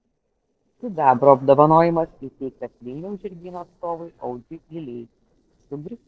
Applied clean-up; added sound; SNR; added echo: neural separator model SepFormer DNS4.